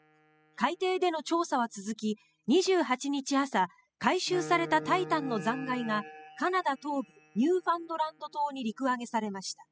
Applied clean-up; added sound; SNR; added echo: classical method spectral subtraction.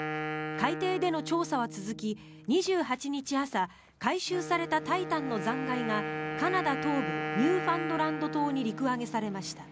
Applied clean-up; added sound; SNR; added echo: none; Wind instrument, woodwind instrument; 6 dB; none.